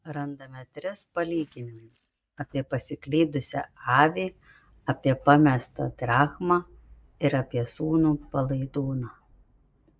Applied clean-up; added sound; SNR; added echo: neural mask model DeepFilterNet 3.